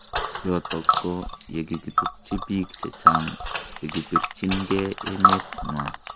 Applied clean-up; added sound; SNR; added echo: none; Tick; -4 dB; none.